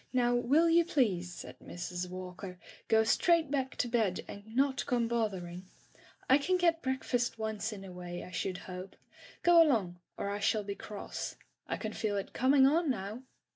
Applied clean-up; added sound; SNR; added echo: none; none; none; none.